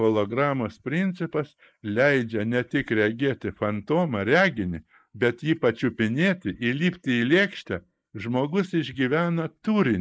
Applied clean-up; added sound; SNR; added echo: neural mask model Resemble Enhance denoiser.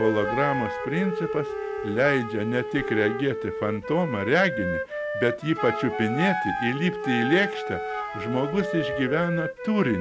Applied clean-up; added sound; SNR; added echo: none; Wind instrument, woodwind instrument + Wind instrument, woodwind instrument; 4 dB; none.